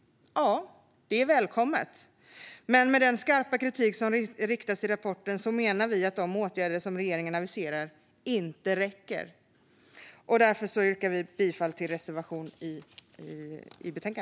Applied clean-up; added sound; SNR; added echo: none; none; none; none.